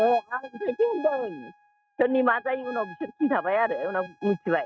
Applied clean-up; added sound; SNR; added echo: neural mask model RNNoise.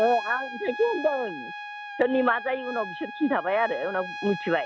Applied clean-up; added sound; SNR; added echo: none; Trumpet; 10 dB; none.